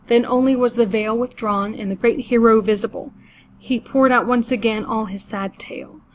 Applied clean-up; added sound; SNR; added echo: none; none; none; none.